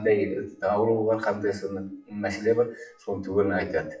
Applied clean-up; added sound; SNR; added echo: classical method WPE with log-MMSE.